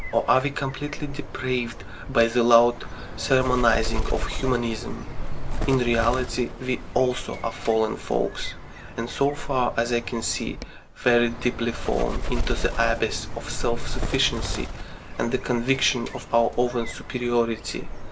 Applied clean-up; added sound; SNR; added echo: none; Bird; 5 dB; none.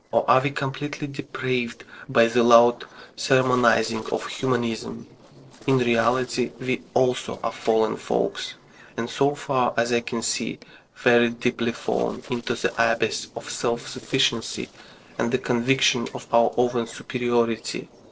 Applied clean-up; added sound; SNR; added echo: neural separator model SepFormer DNS4.